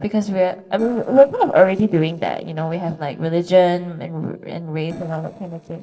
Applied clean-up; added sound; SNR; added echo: neural separator model SepFormer DNS4.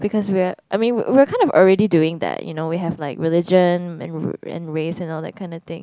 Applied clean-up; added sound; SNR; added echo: none; none; none; none.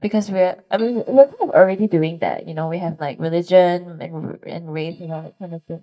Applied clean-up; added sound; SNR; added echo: neural mask model DeepFilterNet 3.